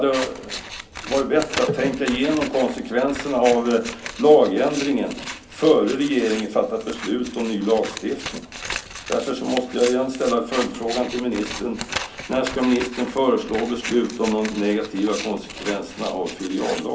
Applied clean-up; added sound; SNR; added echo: none; Scissors; 12 dB; reverberation time 0.3 s.